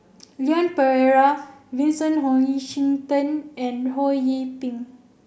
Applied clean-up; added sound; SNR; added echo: none; none; none; none.